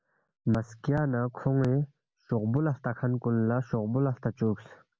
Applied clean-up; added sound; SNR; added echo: none; none; none; none.